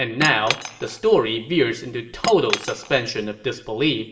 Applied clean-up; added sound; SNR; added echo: none; Cutlery, silverware / Chink, clink; 11 dB; reverberation time 1.4 s.